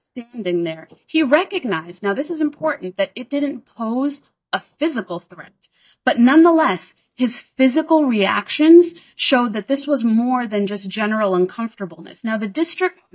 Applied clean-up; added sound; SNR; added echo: neural mask model DeepFilterNet 3.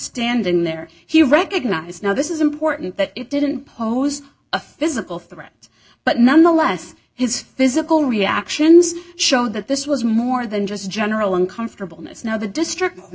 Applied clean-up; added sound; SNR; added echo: none; none; none; none.